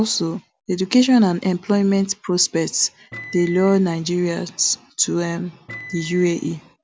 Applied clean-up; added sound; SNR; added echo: none; Microwave oven; 16 dB; none.